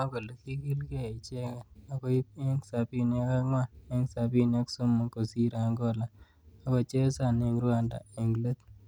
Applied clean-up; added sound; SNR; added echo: none; none; none; none.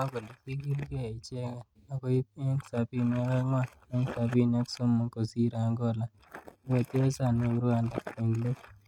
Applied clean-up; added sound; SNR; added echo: neural mask model RNNoise.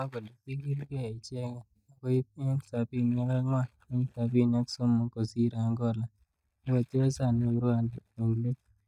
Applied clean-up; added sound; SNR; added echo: neural mask model DeepFilterNet 3.